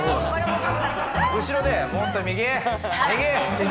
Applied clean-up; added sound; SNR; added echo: none; none; none; none.